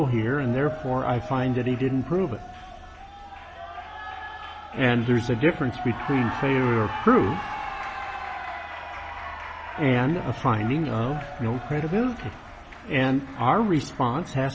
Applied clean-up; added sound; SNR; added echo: none; Cheering; 11 dB; none.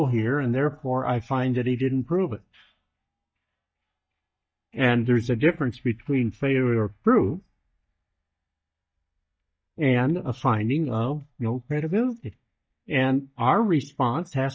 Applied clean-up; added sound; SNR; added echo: neural mask model DeepFilterNet 3.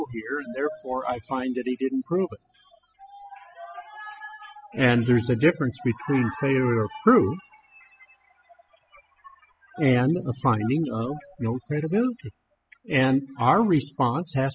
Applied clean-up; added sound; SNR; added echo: classical method spectral subtraction.